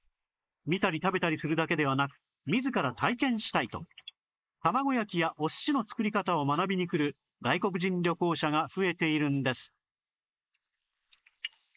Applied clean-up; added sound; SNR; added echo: neural mask model Resemble Enhance denoiser.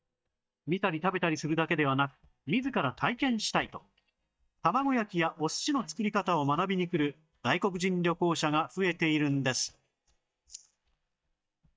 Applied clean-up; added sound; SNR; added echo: neural mask model DeepFilterNet 3.